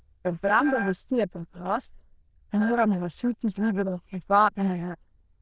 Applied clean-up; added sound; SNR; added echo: neural diffusion model UNIVERSE++.